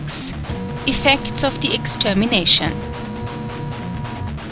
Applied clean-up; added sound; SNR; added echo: none; Guitar + Printer; 4 dB; none.